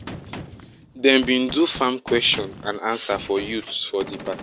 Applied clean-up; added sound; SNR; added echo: none; Gunshot, gunfire; 14 dB; none.